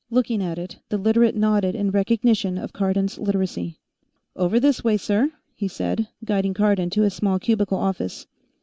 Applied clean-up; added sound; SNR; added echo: none; none; none; none.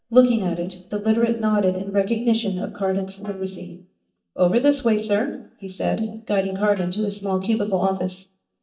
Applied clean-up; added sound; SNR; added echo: neural mask model DeepFilterNet 3.